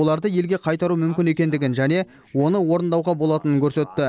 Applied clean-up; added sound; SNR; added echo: none; none; none; none.